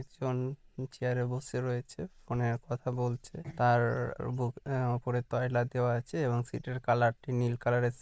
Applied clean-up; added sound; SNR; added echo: neural mask model Resemble Enhance denoiser.